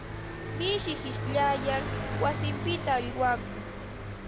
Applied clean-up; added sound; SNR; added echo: none; Car passing by; 3 dB; none.